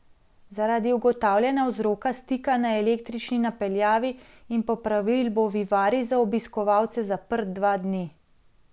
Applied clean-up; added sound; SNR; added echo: none; none; none; none.